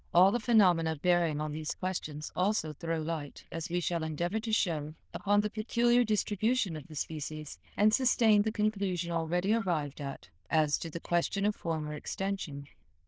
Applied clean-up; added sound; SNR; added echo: neural diffusion model UNIVERSE++.